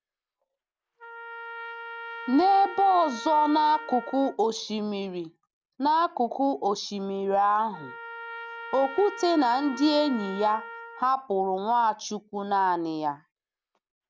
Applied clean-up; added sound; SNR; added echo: none; Trumpet; 15 dB; none.